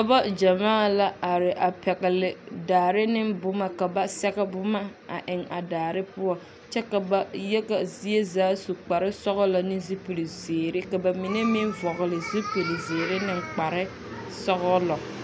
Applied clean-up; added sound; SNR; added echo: none; none; none; none.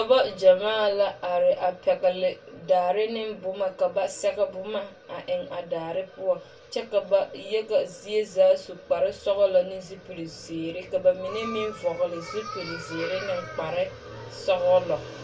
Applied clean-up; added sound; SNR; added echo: none; none; none; reverberation time 0.2 s.